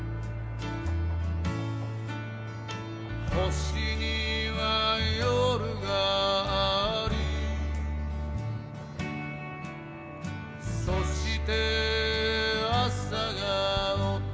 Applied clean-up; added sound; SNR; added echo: none; none; none; none.